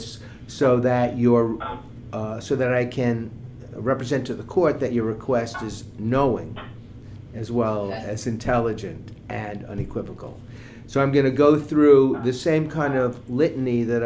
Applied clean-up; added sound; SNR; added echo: none; none; none; none.